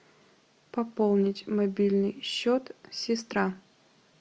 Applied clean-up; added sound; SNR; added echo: none; none; none; none.